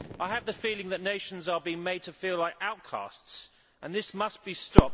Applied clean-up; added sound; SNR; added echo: none; Fireworks; -3 dB; none.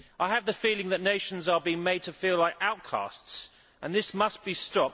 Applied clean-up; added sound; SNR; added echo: none; none; none; none.